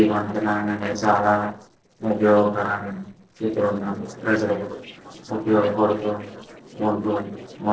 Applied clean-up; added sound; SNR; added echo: neural separator model SepFormer DNS4.